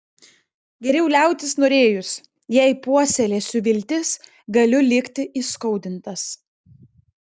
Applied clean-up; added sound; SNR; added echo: none; none; none; none.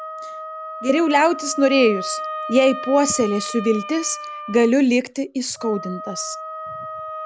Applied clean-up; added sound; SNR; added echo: none; Wind instrument, woodwind instrument; 11 dB; none.